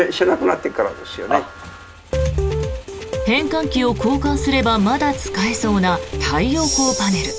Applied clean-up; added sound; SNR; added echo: none; Motorcycle; 19 dB; none.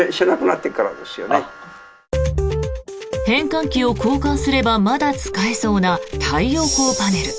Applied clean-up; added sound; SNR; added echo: none; none; none; none.